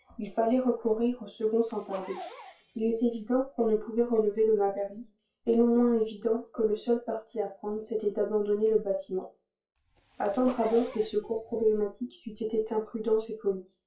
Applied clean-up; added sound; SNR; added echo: classical method WPE with log-MMSE.